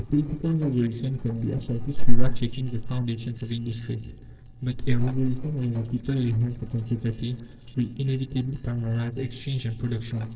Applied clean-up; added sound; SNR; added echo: neural separator model SepFormer DNS4.